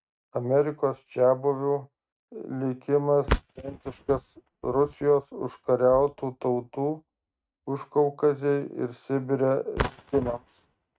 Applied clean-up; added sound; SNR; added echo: neural mask model RNNoise.